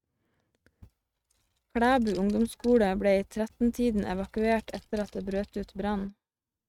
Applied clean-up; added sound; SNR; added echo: neural mask model RNNoise.